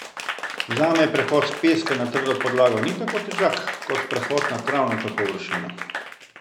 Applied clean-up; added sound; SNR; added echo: none; Applause / Crowd; 6 dB; none.